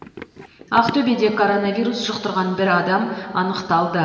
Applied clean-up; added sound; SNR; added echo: none; Run; 18 dB; reverberation time 2.9 s.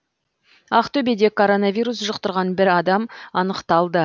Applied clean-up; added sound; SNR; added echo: none; none; none; none.